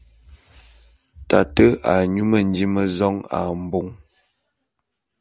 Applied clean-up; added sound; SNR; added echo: none; none; none; none.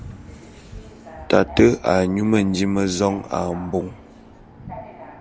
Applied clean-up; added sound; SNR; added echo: none; Thunder + Subway, metro, underground; 17 dB; none.